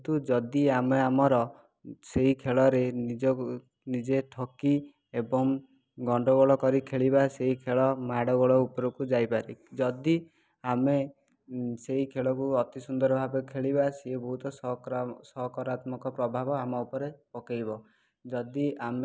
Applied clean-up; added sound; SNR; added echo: none; none; none; none.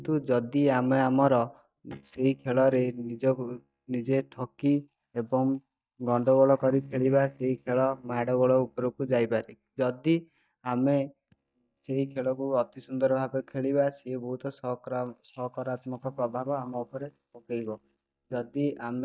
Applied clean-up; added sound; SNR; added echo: neural mask model DeepFilterNet 3.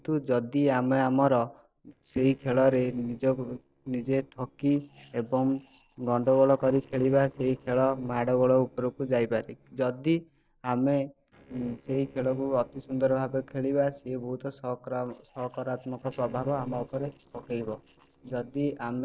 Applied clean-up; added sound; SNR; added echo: neural separator model SepFormer DNS4.